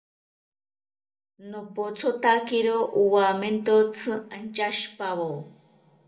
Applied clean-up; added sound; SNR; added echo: none; none; none; reverberation time 2.5 s.